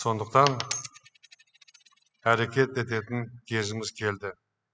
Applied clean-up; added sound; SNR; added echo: classical method spectral subtraction.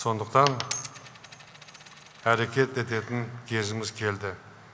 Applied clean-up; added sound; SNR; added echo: none; Coin (dropping); 11 dB; none.